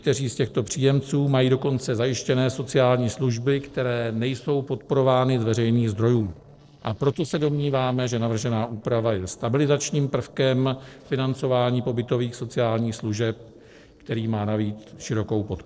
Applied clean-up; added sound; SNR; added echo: neural separator model SepFormer DNS4.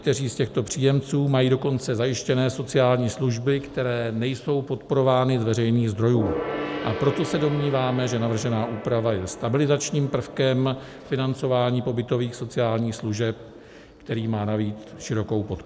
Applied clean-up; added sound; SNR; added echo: none; Gong; 14 dB; none.